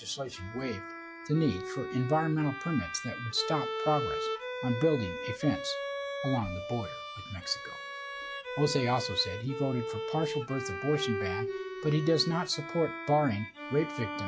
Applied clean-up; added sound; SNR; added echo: classical method log-MMSE.